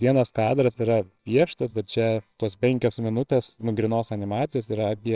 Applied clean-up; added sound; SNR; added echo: neural separator model SepFormer WHAMR!.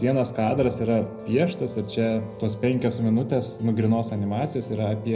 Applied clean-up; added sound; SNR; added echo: none; Musical instrument; 16 dB; reverberation time 0.4 s.